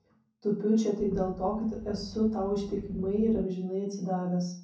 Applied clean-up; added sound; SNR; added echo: none; Wind; 15 dB; reverberation time 0.6 s.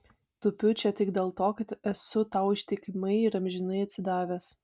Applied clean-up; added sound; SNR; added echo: none; none; none; none.